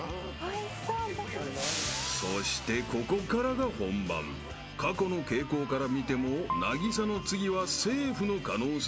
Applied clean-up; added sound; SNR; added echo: none; none; none; none.